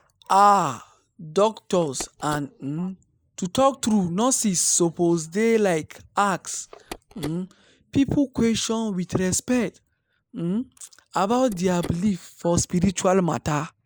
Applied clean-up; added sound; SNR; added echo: neural mask model Resemble Enhance denoiser.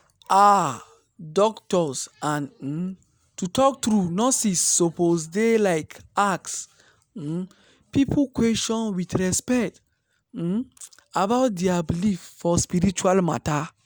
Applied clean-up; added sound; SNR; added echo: none; none; none; none.